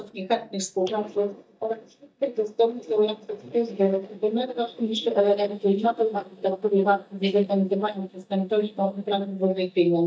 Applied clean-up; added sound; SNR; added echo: neural mask model DeepFilterNet 3.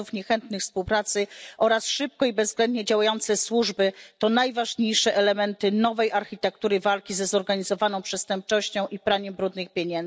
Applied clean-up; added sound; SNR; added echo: none; none; none; none.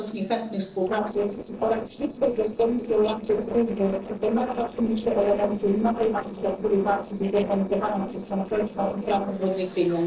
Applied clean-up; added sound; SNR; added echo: neural separator model SepFormer DNS4.